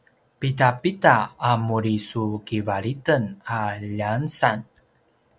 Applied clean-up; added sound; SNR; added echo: none; none; none; none.